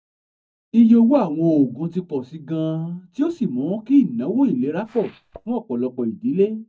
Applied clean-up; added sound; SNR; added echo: neural mask model DeepFilterNet 3.